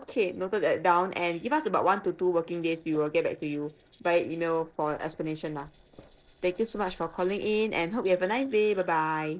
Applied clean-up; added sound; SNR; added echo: neural separator model SepFormer DNS4.